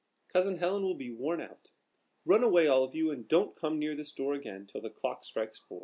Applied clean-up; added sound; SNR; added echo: none; none; none; none.